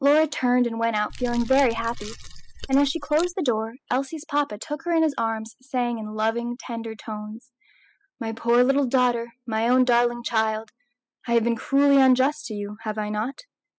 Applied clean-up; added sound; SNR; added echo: classical method spectral subtraction.